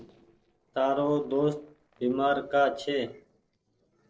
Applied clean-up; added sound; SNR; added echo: neural separator model SepFormer DNS4.